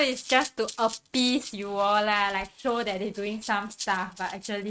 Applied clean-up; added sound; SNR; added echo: neural mask model RNNoise.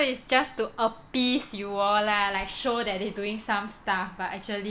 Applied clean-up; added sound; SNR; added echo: none; none; none; none.